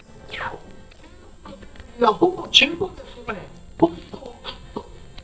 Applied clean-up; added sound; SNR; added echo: neural mask model DeepFilterNet 3.